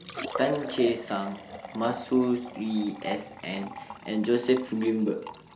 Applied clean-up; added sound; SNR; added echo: none; Liquid; 11 dB; none.